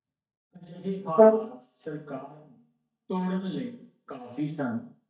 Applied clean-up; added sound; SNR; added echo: neural mask model DeepFilterNet 3.